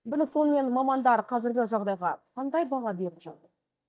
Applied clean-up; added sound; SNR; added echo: neural mask model DeepFilterNet 3.